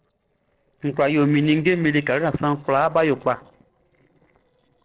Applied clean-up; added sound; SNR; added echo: neural separator model SepFormer DNS4.